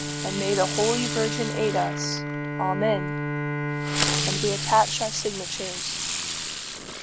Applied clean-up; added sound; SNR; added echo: none; Bowed string instrument + Fireworks; 0 dB; none.